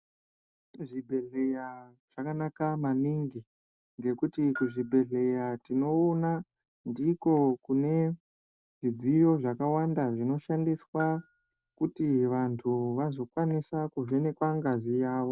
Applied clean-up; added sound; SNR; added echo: none; Bell; 19 dB; none.